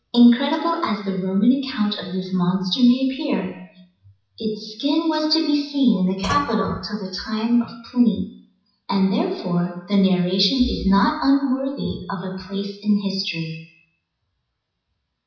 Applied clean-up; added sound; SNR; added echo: classical method WPE with log-MMSE.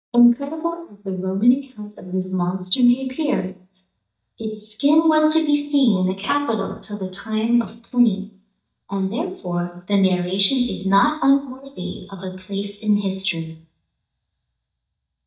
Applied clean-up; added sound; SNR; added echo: neural mask model DeepFilterNet 3.